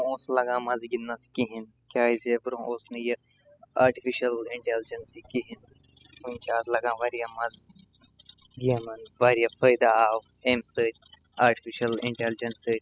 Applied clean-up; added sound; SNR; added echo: classical method spectral subtraction.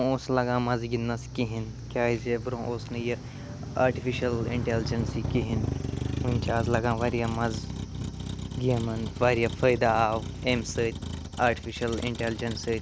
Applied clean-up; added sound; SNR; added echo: none; Motor vehicle (road); 6 dB; none.